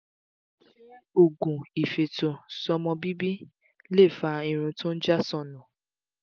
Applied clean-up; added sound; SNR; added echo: none; none; none; none.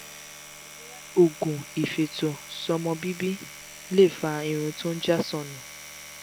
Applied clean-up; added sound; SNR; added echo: none; Domestic sounds, home sounds; 16 dB; none.